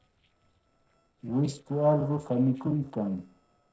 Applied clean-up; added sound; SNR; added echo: neural separator model SepFormer DNS4.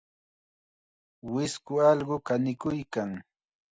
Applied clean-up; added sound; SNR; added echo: none; none; none; none.